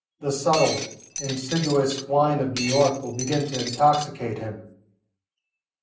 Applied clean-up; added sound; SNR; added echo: none; Shatter; 9 dB; reverberation time 0.6 s.